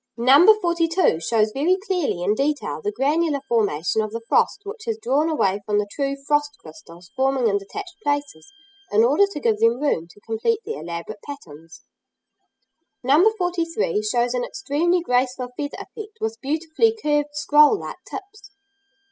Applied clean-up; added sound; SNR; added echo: classical method spectral subtraction.